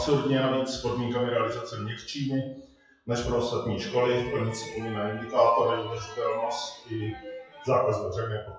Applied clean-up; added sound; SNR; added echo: classical method WPE with log-MMSE.